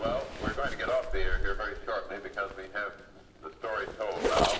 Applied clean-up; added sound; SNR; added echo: none; Zipper (clothing); 0 dB; reverberation time 1.3 s.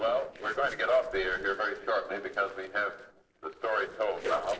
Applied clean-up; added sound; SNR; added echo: neural separator model SepFormer DNS4.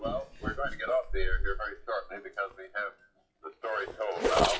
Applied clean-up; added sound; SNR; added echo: classical method WPE with log-MMSE.